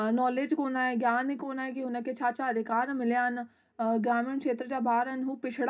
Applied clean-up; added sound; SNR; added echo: none; none; none; reverberation time 0.3 s.